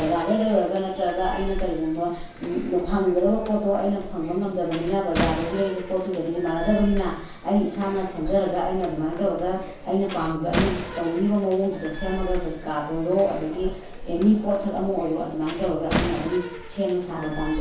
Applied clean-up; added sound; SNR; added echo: none; Slam; 8 dB; reverberation time 0.7 s.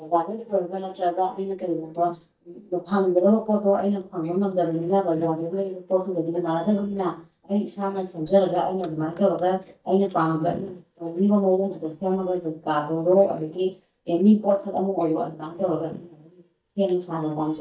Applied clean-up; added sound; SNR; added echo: neural mask model DeepFilterNet 3.